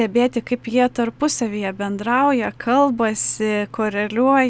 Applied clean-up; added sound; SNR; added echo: none; none; none; none.